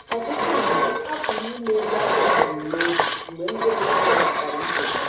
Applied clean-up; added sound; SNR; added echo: none; Engine; -5 dB; reverberation time 0.8 s.